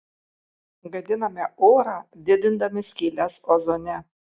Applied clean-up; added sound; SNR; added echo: none; none; none; none.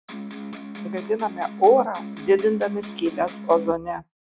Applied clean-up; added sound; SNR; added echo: none; Electric guitar; 11 dB; none.